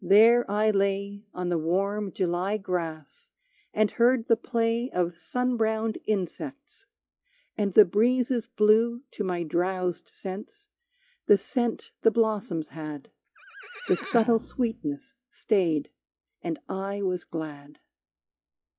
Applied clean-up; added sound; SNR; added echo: classical method log-MMSE.